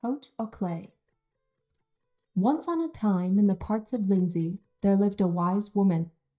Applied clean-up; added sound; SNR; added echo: neural mask model DeepFilterNet 3.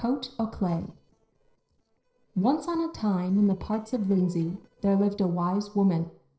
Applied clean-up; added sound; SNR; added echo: neural separator model SepFormer DNS4.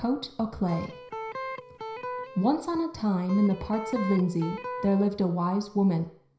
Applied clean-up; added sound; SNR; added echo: none; Electric guitar; 9 dB; reverberation time 0.5 s.